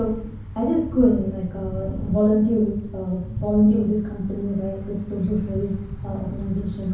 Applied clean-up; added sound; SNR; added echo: none; Thunder / Bicycle; 10 dB; reverberation time 0.7 s.